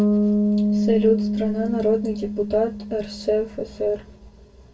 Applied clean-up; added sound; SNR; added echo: none; Bass guitar; -1 dB; reverberation time 0.2 s.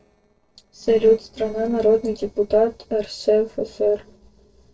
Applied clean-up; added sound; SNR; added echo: neural separator model SepFormer DNS4.